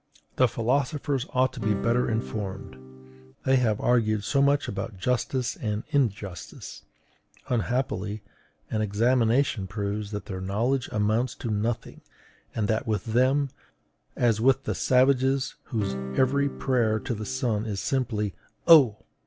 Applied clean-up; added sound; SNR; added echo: none; Acoustic guitar / Strum; 9 dB; none.